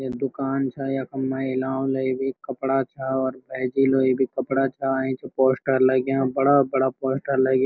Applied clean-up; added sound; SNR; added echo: none; none; none; none.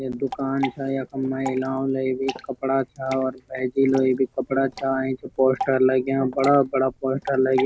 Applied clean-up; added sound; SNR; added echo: none; Drip / Water; 15 dB; none.